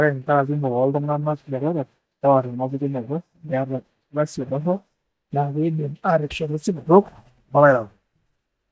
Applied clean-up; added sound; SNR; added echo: neural mask model DeepFilterNet 3.